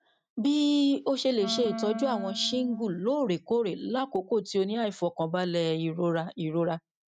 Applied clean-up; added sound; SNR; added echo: neural mask model RNNoise.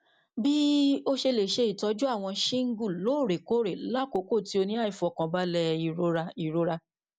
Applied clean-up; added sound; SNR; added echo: none; none; none; none.